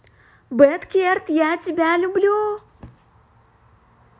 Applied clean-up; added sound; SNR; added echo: none; none; none; none.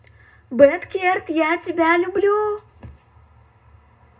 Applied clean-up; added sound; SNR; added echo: none; none; none; reverberation time 0.2 s.